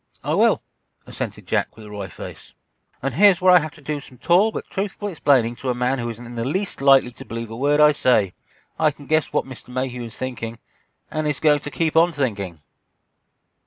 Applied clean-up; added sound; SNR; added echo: none; none; none; none.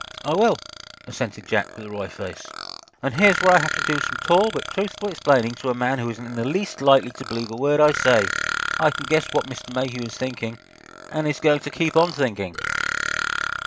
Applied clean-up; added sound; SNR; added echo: none; Burping, eructation; 8 dB; none.